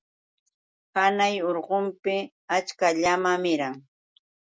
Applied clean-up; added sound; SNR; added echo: none; none; none; none.